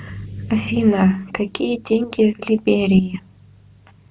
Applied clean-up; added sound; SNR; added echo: none; none; none; none.